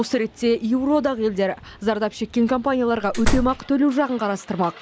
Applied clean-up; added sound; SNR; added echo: none; Slam; 2 dB; none.